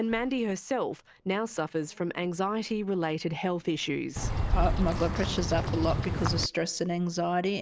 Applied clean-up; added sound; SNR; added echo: none; Bird vocalization, bird call, bird song; -2 dB; none.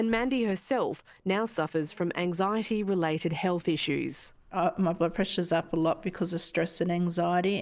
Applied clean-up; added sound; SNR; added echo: none; none; none; none.